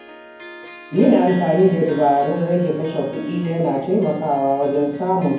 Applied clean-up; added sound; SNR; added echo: none; Harp; 20 dB; reverberation time 0.9 s.